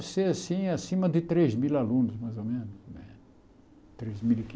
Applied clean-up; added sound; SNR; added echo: none; none; none; none.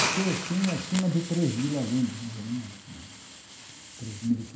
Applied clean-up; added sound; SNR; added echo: none; Hiss; 7 dB; reverberation time 0.5 s.